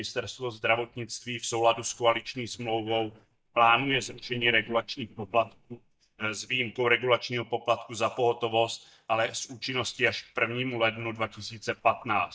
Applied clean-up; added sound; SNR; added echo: neural mask model DeepFilterNet 3.